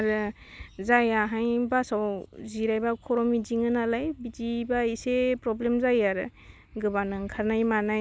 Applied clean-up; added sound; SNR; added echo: none; none; none; none.